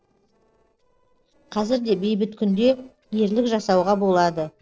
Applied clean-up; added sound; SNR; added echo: neural separator model SepFormer DNS4.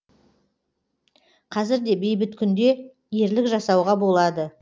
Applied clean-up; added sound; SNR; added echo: none; none; none; none.